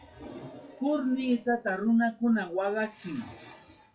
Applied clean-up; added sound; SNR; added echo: classical method WPE with log-MMSE.